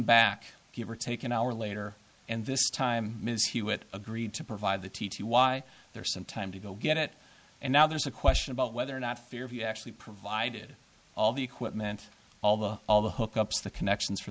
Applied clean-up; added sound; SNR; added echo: none; none; none; none.